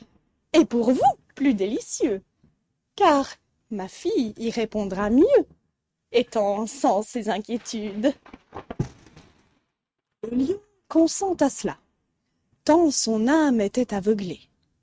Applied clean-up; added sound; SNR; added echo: neural mask model RNNoise.